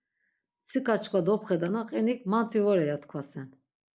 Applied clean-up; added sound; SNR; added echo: none; none; none; none.